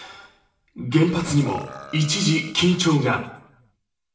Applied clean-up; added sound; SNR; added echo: none; Burping, eructation; 20 dB; reverberation time 0.7 s.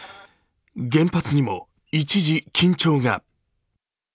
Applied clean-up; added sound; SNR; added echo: none; none; none; none.